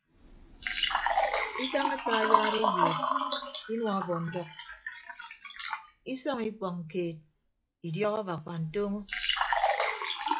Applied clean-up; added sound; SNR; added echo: classical method log-MMSE.